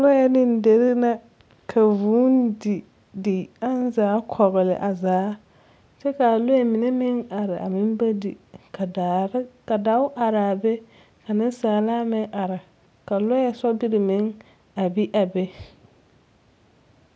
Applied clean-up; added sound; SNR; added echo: none; none; none; none.